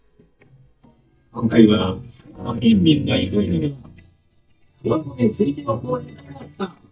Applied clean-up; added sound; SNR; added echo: neural mask model DeepFilterNet 3.